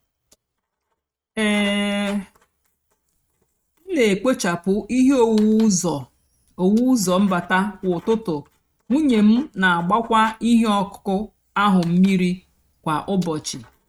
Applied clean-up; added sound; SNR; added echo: neural mask model RNNoise.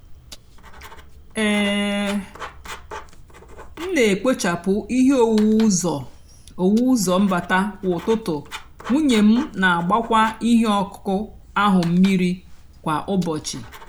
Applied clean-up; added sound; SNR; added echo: none; Writing; 18 dB; none.